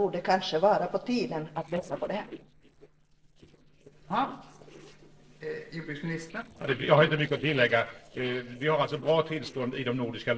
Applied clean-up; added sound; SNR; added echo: neural separator model SepFormer DNS4.